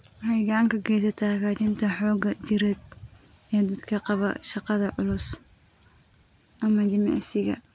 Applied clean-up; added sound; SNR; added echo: none; none; none; none.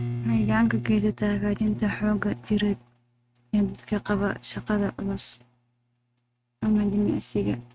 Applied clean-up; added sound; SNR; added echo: neural mask model RNNoise.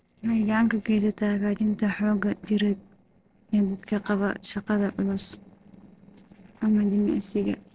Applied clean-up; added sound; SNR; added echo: neural separator model SepFormer DNS4.